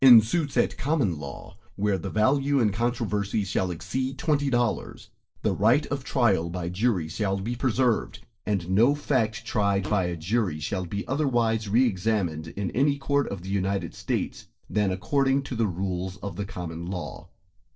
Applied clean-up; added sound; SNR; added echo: neural separator model SepFormer DNS4.